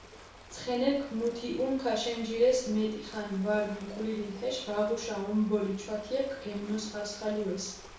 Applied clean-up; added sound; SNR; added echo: none; Ocean; 18 dB; reverberation time 0.6 s.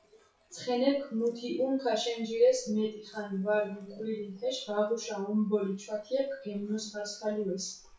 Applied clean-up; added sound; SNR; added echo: classical method WPE with log-MMSE.